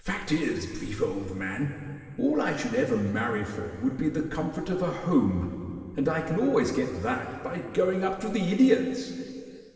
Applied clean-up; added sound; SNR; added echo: none; none; none; reverberation time 2.7 s.